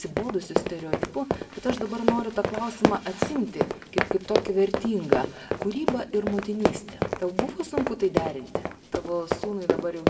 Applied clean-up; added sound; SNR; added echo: none; Run; -1 dB; reverberation time 1.1 s.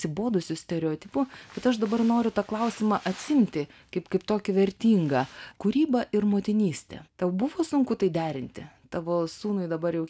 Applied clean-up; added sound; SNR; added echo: none; none; none; none.